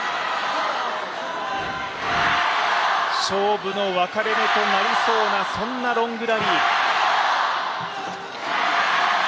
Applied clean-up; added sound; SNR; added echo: none; none; none; none.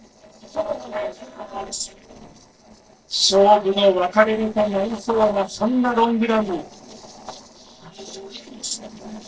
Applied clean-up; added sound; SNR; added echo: neural separator model SepFormer DNS4.